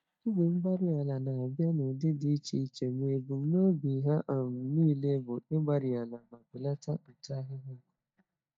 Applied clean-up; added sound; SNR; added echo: neural mask model DeepFilterNet 3.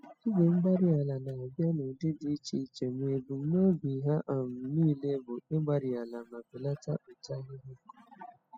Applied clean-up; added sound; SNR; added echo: classical method spectral subtraction.